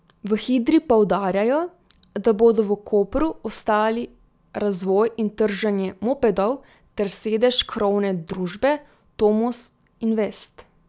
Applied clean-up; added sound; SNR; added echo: none; none; none; none.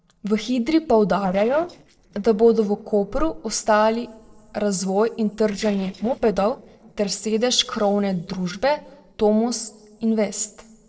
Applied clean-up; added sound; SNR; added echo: neural separator model SepFormer DNS4.